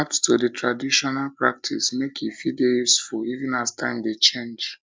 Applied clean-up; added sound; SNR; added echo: none; none; none; none.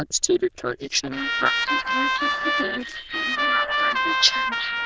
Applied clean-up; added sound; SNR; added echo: neural diffusion model UNIVERSE++.